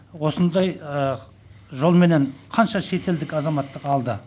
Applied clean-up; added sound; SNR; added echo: none; none; none; none.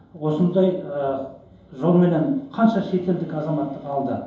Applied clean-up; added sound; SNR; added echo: none; none; none; reverberation time 2.8 s.